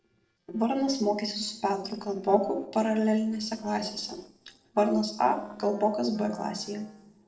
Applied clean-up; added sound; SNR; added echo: neural separator model SepFormer DNS4.